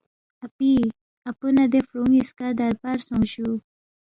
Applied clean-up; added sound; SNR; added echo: none; none; none; none.